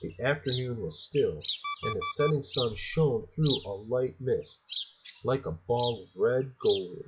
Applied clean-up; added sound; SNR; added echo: classical method log-MMSE.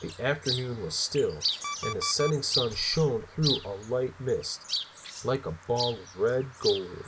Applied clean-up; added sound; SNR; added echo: none; Chirp, tweet + Alarm; 6 dB; none.